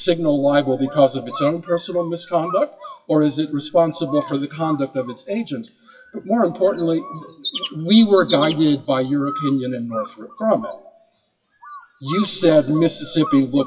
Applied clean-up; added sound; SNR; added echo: classical method WPE with log-MMSE.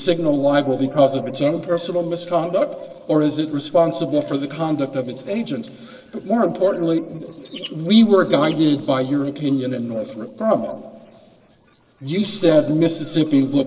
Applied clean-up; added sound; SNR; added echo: neural separator model SepFormer DNS4.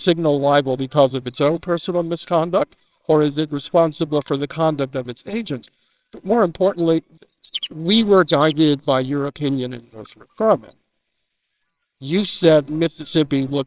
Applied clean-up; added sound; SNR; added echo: neural separator model SepFormer WHAMR!.